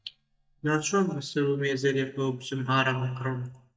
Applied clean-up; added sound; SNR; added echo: neural mask model DeepFilterNet 3.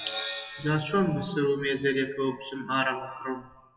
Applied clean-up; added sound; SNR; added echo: classical method WPE with log-MMSE.